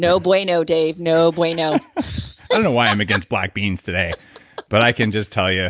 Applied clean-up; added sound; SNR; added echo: none; none; none; none.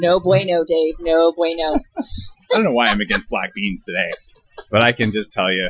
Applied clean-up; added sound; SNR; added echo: classical method Wiener filter.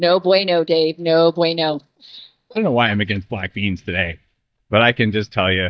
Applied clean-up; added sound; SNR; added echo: neural mask model DeepFilterNet 3.